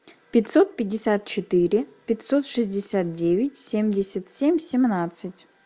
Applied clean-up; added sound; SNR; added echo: none; none; none; none.